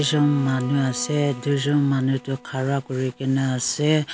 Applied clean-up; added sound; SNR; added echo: none; Bowed string instrument; 19 dB; none.